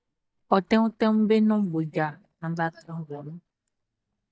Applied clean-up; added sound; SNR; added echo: neural mask model DeepFilterNet 3.